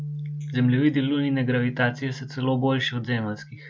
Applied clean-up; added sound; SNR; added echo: none; Bass guitar; 11 dB; none.